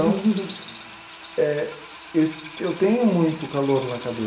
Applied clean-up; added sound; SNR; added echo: none; Drill; 16 dB; reverberation time 0.7 s.